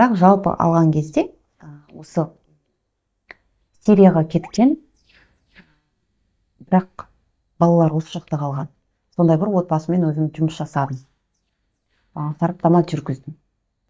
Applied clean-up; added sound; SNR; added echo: neural mask model DeepFilterNet 3.